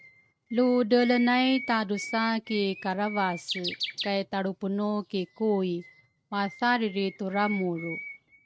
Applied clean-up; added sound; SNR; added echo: neural mask model RNNoise.